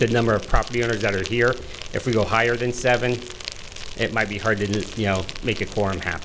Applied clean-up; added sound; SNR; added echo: none; Insect; 12 dB; none.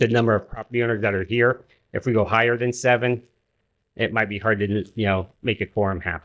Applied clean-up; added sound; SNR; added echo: neural mask model DeepFilterNet 3.